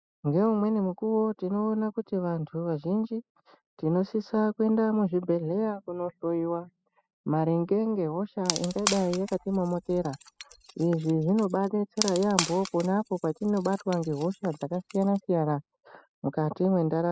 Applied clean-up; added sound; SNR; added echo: classical method spectral subtraction.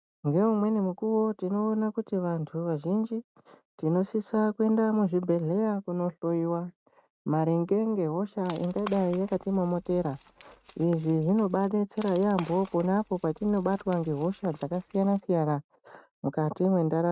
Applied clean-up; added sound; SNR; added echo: neural mask model RNNoise.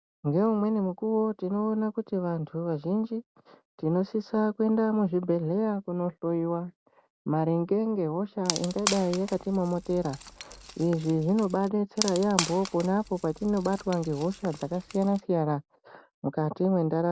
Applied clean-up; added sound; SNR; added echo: none; Wood; 10 dB; none.